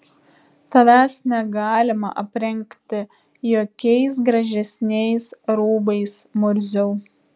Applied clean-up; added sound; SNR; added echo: none; none; none; none.